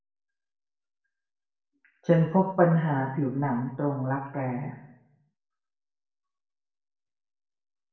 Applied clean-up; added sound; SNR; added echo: none; none; none; reverberation time 0.8 s.